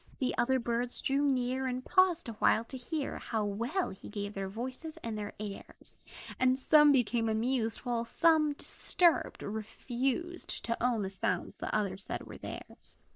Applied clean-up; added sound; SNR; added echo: neural mask model Resemble Enhance denoiser.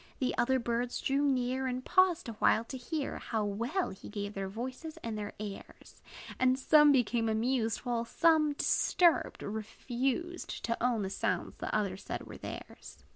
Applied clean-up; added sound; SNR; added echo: none; none; none; none.